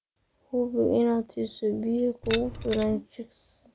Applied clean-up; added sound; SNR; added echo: none; Keys jangling; -1 dB; none.